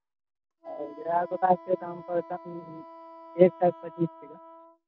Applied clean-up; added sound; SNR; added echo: none; Wind instrument, woodwind instrument; 19 dB; none.